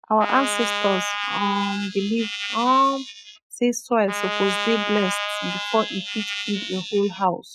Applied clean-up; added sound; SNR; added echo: classical method Wiener filter.